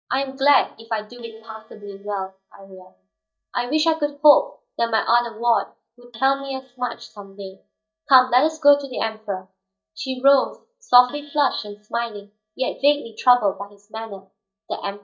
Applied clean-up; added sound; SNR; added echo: neural mask model DeepFilterNet 3.